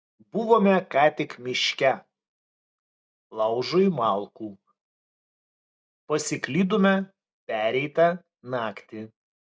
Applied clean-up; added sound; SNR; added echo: none; none; none; none.